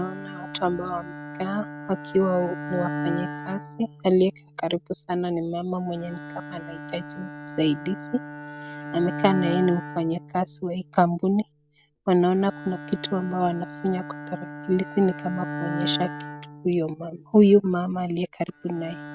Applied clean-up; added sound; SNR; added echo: none; Bowed string instrument; 10 dB; none.